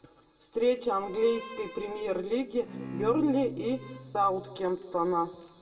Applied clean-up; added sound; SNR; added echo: none; Bowed string instrument; 13 dB; reverberation time 1.8 s.